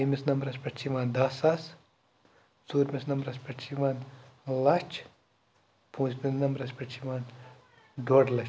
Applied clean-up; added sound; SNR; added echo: none; none; none; none.